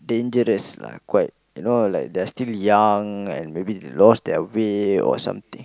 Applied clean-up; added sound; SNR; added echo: none; none; none; none.